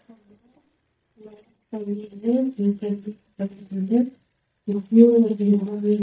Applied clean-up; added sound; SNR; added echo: neural mask model DeepFilterNet 3.